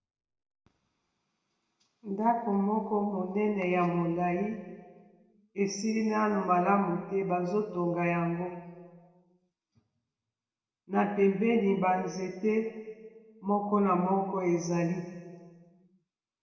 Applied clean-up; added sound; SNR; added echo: none; none; none; reverberation time 1.5 s.